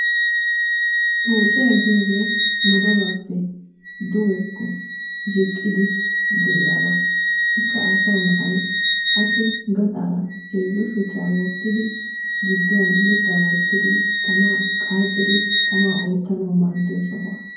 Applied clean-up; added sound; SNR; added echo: none; Wind instrument, woodwind instrument; -1 dB; reverberation time 0.9 s.